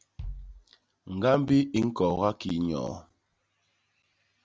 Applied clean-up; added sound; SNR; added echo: none; Bass drum; 16 dB; none.